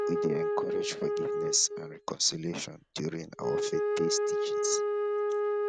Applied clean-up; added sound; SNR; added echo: neural mask model RNNoise.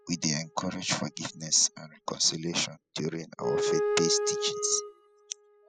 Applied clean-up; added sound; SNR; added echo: classical method spectral subtraction.